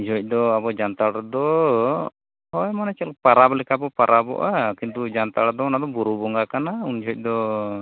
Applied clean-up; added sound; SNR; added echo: none; none; none; none.